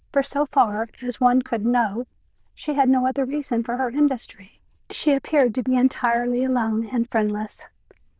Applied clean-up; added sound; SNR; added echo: neural diffusion model UNIVERSE++.